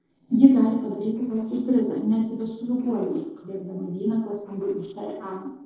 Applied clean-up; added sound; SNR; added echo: neural separator model SepFormer DNS4.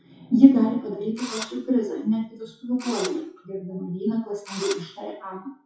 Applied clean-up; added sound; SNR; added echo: classical method WPE with log-MMSE.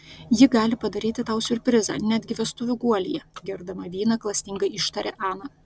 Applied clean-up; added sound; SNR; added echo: none; none; none; none.